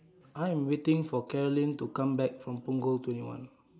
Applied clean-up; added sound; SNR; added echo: none; none; none; none.